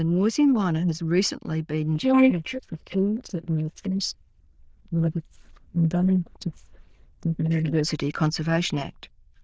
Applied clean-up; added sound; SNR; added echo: neural diffusion model UNIVERSE++.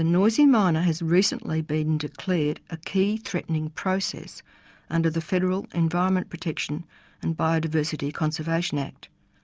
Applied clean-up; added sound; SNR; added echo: none; none; none; none.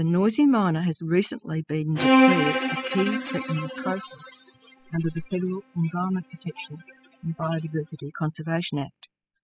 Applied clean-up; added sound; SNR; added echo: classical method spectral subtraction.